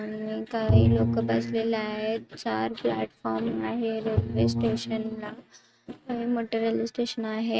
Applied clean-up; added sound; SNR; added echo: neural mask model RNNoise.